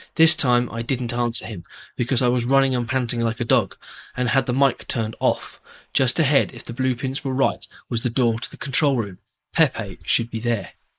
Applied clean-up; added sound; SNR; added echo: neural mask model Resemble Enhance denoiser.